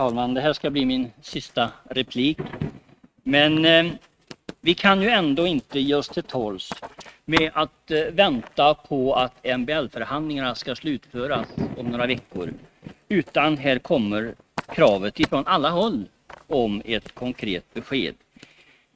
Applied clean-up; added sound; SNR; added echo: neural mask model RNNoise.